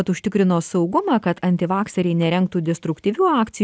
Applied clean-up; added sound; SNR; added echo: none; none; none; none.